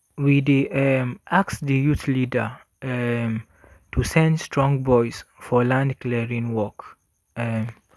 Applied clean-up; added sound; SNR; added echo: none; none; none; none.